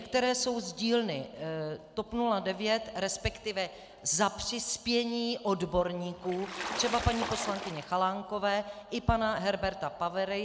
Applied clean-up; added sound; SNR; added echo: none; Water / Splash, splatter; 7 dB; none.